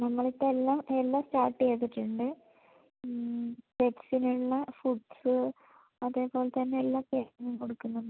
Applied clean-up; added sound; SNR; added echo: none; none; none; none.